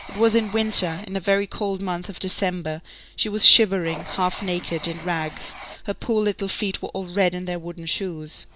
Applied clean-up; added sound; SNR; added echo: none; Writing; 18 dB; none.